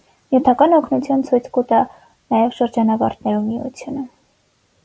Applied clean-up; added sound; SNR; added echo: none; none; none; none.